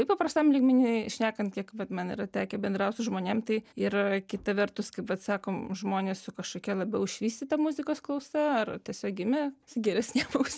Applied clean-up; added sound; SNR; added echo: none; none; none; none.